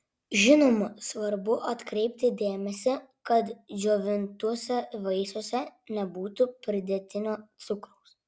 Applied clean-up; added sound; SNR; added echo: none; none; none; none.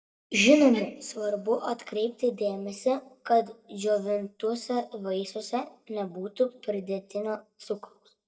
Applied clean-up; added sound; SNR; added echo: neural mask model DeepFilterNet 3.